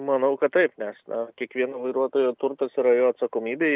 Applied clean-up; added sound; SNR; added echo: none; none; none; none.